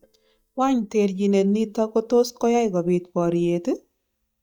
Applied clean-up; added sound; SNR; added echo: neural mask model DeepFilterNet 3.